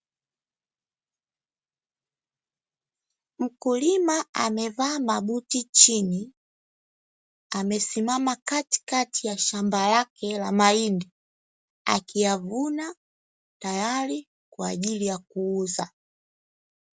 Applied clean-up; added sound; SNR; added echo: none; none; none; none.